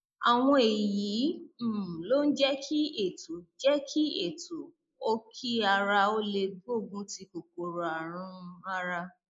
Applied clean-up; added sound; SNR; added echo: neural mask model Resemble Enhance denoiser.